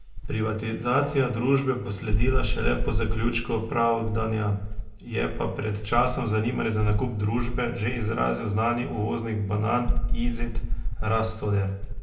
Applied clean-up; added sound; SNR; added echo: none; Insect; 2 dB; reverberation time 0.2 s.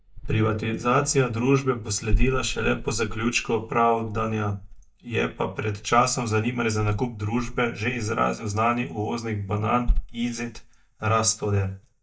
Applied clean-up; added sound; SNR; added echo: neural mask model DeepFilterNet 3.